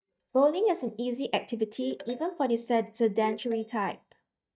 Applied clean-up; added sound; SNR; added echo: neural mask model DeepFilterNet 3.